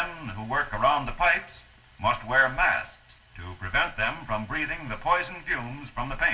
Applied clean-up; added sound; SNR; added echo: none; none; none; reverberation time 0.1 s.